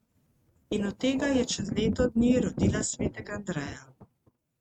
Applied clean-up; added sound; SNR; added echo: neural mask model RNNoise.